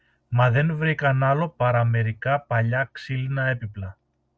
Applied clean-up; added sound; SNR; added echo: none; none; none; none.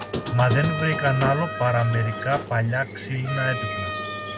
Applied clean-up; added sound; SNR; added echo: none; Squeak + Trumpet; 6 dB; none.